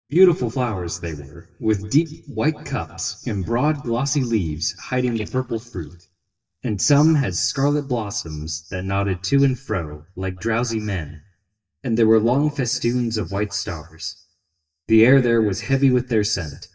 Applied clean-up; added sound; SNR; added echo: neural mask model DeepFilterNet 3.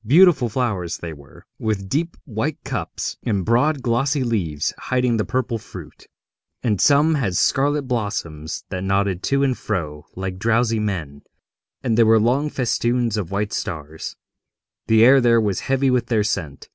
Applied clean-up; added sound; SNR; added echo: none; none; none; none.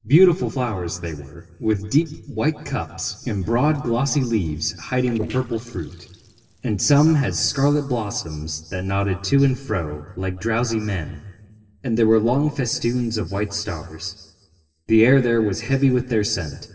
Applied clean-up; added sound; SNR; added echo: neural separator model SepFormer DNS4.